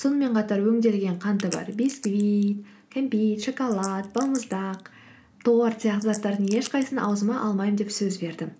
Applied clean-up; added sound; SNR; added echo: neural mask model Resemble Enhance denoiser.